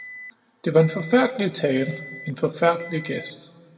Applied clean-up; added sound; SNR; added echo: none; Alarm; 18 dB; reverberation time 1.1 s.